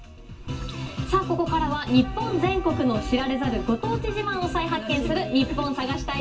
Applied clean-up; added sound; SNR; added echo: none; Wind instrument, woodwind instrument; 16 dB; reverberation time 0.2 s.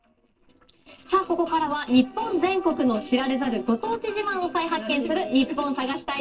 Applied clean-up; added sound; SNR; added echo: neural separator model SepFormer DNS4.